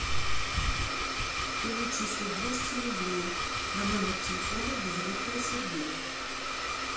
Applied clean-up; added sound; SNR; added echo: none; Domestic sounds, home sounds; -2 dB; reverberation time 0.4 s.